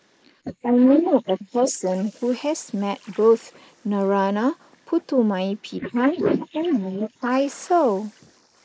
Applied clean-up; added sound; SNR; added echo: neural mask model Resemble Enhance denoiser.